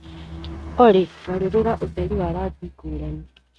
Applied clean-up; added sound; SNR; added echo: neural mask model RNNoise.